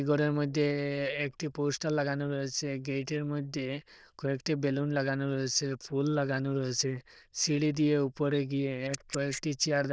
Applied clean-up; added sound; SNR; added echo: neural diffusion model UNIVERSE++.